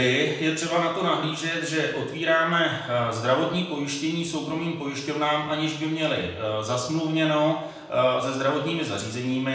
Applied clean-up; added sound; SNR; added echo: none; none; none; reverberation time 0.8 s.